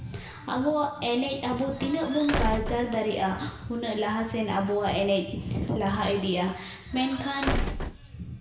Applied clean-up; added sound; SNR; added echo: none; Squeak / Slam / Wood; 3 dB; reverberation time 1.1 s.